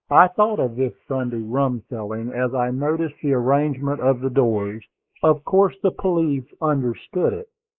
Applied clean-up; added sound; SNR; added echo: neural mask model Resemble Enhance denoiser.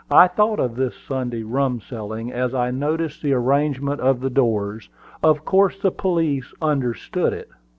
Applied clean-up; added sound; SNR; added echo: none; none; none; none.